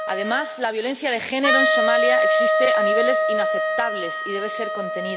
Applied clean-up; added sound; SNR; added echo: none; Wind instrument, woodwind instrument; -4 dB; none.